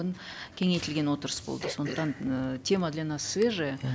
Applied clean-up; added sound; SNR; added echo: none; Cough; 13 dB; none.